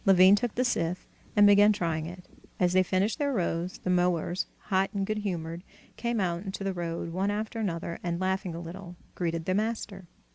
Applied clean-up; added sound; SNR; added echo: none; none; none; none.